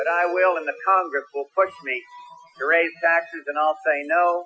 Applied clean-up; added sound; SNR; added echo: classical method Wiener filter.